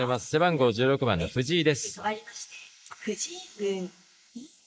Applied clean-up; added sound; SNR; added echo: neural mask model Resemble Enhance denoiser.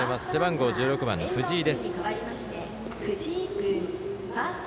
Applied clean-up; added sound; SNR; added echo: none; none; none; none.